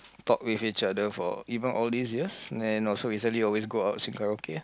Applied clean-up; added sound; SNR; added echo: none; none; none; none.